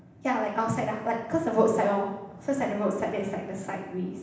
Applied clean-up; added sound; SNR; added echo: none; none; none; reverberation time 0.9 s.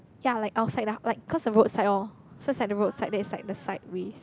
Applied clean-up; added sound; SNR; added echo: none; none; none; none.